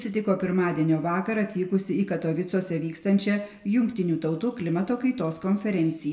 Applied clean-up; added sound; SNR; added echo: none; none; none; reverberation time 0.6 s.